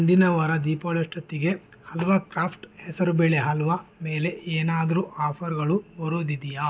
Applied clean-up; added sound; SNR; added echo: none; none; none; none.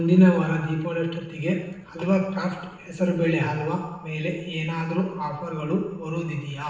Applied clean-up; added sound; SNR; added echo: none; none; none; reverberation time 0.9 s.